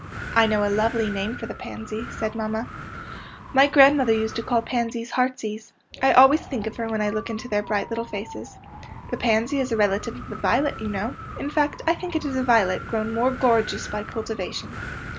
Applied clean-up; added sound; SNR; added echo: none; Wind; 13 dB; none.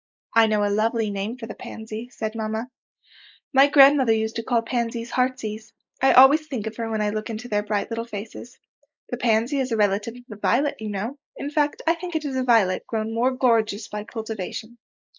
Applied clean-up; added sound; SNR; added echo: neural mask model Resemble Enhance denoiser.